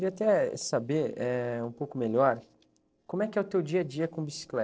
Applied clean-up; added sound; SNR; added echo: neural separator model SepFormer DNS4.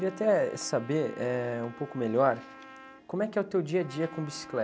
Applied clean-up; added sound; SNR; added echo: none; Harp + Trumpet; 18 dB; none.